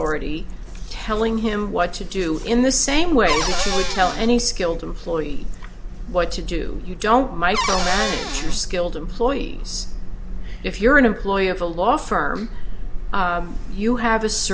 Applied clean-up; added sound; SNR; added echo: none; Cupboard open or close / Door; 5 dB; none.